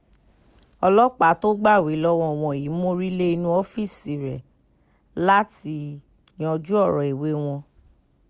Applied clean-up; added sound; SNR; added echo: none; none; none; none.